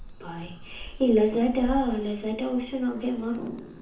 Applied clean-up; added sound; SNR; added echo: none; Animal; 14 dB; reverberation time 0.6 s.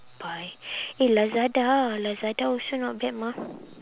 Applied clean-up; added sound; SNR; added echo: none; none; none; none.